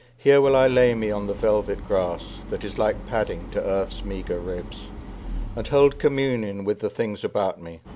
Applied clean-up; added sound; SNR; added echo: none; Idling; 13 dB; none.